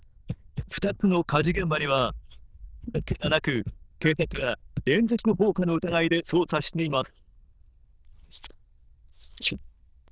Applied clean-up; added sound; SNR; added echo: neural diffusion model UNIVERSE++.